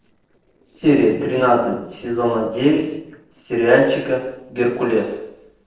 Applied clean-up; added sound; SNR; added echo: neural separator model SepFormer DNS4.